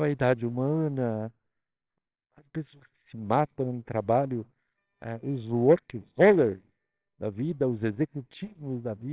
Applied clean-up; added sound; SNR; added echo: neural separator model SepFormer WHAMR!.